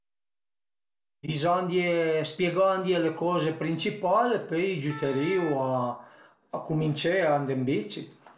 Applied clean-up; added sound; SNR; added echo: none; Wind instrument, woodwind instrument; 16 dB; none.